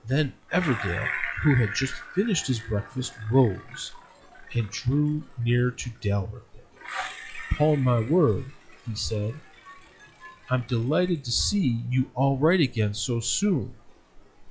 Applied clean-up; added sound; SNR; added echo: classical method log-MMSE.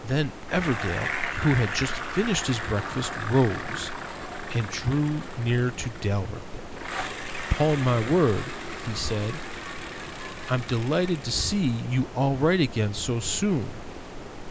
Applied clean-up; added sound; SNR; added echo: none; Bicycle + Stream; 7 dB; none.